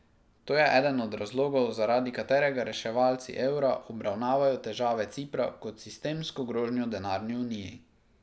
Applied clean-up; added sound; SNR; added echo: none; none; none; none.